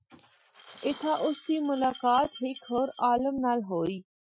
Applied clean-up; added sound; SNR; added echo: classical method Wiener filter.